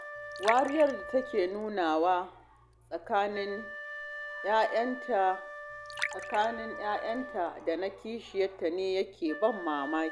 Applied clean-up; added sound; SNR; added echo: none; Wind instrument, woodwind instrument + Liquid; 11 dB; none.